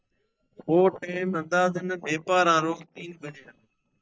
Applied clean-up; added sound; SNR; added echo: neural mask model DeepFilterNet 3.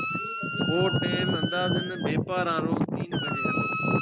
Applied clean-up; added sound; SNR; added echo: none; Squeak; 5 dB; none.